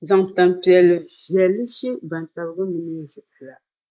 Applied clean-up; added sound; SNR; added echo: neural mask model Resemble Enhance denoiser.